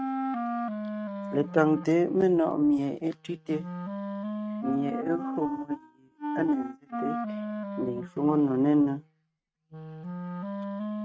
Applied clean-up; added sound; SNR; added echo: neural mask model RNNoise.